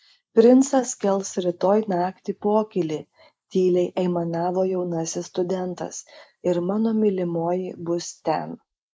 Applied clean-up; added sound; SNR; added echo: neural mask model Resemble Enhance denoiser.